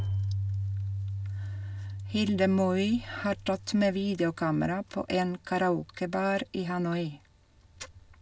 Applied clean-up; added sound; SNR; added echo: none; Keyboard (musical); 7 dB; none.